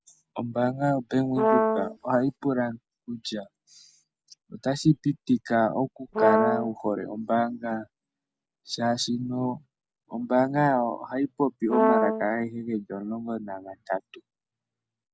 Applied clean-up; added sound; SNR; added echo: none; Brass instrument; -2 dB; none.